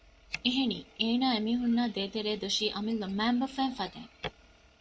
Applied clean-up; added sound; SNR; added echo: none; none; none; none.